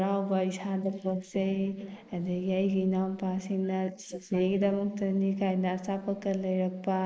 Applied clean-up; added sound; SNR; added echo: neural mask model Resemble Enhance denoiser.